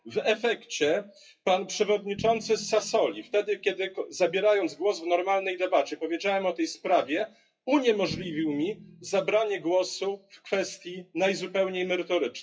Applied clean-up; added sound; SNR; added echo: classical method WPE with log-MMSE.